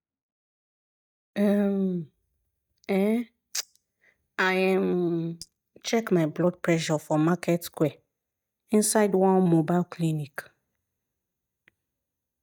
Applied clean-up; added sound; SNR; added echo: neural mask model DeepFilterNet 3.